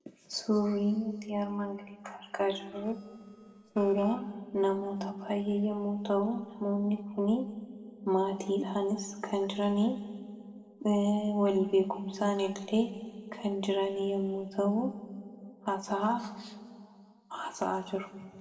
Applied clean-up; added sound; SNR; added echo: neural separator model SepFormer DNS4.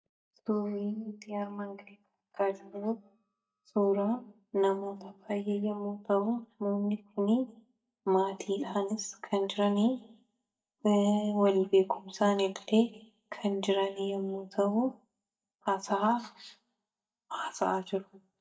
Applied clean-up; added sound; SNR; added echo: neural mask model DeepFilterNet 3.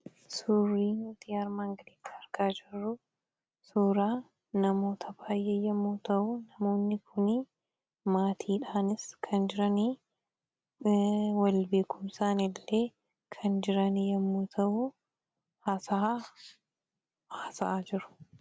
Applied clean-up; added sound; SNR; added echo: none; none; none; none.